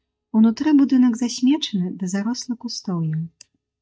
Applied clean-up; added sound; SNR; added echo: neural mask model DeepFilterNet 3.